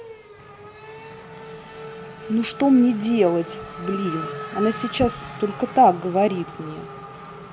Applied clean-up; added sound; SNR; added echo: none; Race car, auto racing / Accelerating, revving, vroom; 13 dB; none.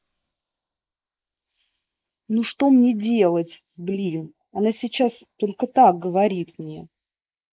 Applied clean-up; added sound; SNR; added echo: neural mask model Resemble Enhance denoiser.